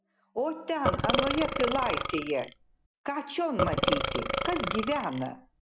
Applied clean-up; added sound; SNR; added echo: none; Burping, eructation; -1 dB; none.